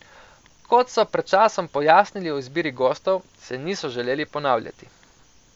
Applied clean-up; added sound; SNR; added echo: none; none; none; none.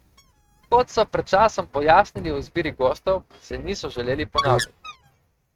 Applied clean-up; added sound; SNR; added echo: neural mask model RNNoise.